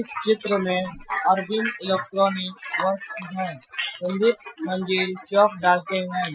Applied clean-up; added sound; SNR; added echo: classical method Wiener filter.